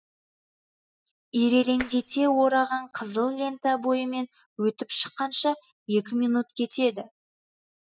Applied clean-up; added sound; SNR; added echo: neural mask model DeepFilterNet 3.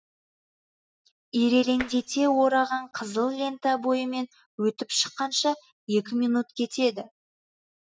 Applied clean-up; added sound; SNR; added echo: none; Tap; 12 dB; none.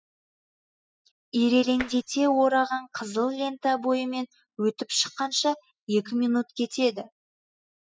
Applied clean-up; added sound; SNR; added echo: classical method spectral subtraction.